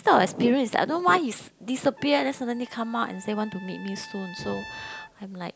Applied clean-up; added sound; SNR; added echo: none; Trumpet + Explosion; 17 dB; none.